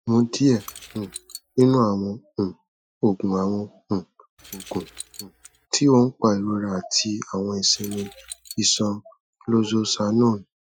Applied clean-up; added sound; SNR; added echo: classical method Wiener filter.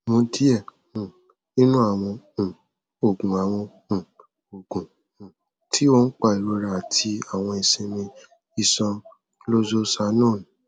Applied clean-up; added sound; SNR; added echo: none; none; none; none.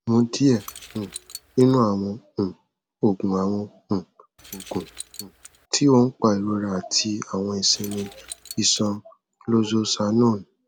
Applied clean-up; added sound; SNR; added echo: none; Keys jangling; 18 dB; none.